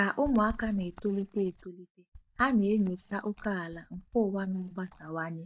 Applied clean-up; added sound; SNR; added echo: neural mask model DeepFilterNet 3.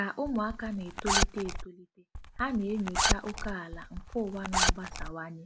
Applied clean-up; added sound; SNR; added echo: none; Zipper (clothing); -4 dB; none.